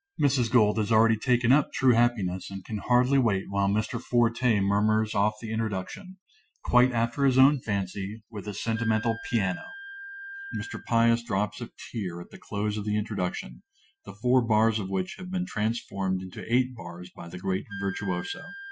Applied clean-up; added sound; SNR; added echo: classical method Wiener filter.